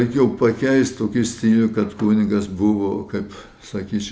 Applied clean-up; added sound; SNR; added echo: none; none; none; none.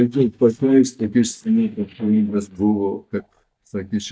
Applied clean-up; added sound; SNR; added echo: neural mask model DeepFilterNet 3.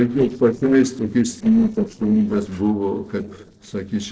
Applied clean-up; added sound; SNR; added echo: neural separator model SepFormer DNS4.